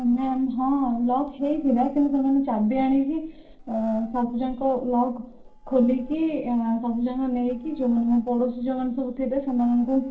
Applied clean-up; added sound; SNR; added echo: neural separator model SepFormer DNS4.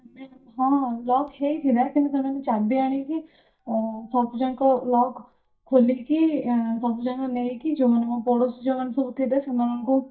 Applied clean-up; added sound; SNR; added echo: neural mask model DeepFilterNet 3.